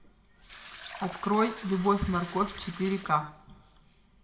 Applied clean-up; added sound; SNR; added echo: none; Fill (with liquid); 13 dB; reverberation time 0.7 s.